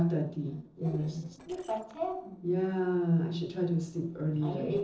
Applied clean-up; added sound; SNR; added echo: neural separator model SepFormer DNS4.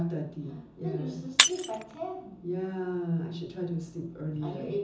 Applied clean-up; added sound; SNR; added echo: none; Shatter; -1 dB; reverberation time 0.6 s.